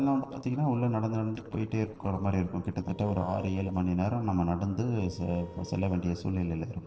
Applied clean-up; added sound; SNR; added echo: neural separator model SepFormer DNS4.